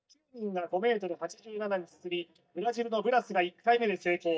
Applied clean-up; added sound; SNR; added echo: neural mask model DeepFilterNet 3.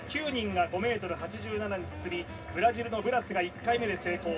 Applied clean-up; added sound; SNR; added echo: none; Wind instrument, woodwind instrument; 20 dB; reverberation time 0.4 s.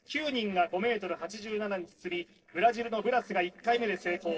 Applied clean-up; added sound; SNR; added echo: neural separator model SepFormer DNS4.